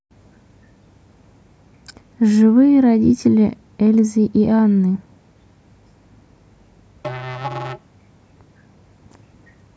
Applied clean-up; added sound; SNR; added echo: none; Musical instrument; 14 dB; none.